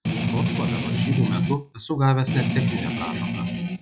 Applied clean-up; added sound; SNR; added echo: classical method log-MMSE.